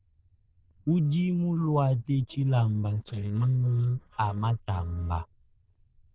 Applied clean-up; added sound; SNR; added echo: neural diffusion model UNIVERSE++.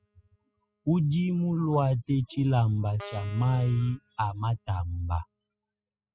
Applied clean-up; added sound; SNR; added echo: classical method spectral subtraction.